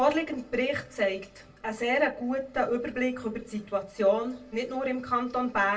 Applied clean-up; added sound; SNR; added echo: none; none; none; reverberation time 0.2 s.